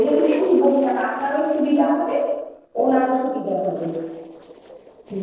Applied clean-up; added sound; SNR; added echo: neural separator model SepFormer DNS4.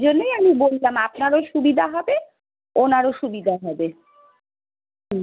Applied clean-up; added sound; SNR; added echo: none; none; none; none.